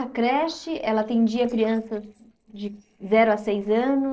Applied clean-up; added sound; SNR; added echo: neural separator model SepFormer DNS4.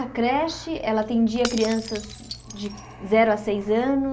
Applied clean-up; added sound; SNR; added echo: none; Shatter / Crushing; 16 dB; none.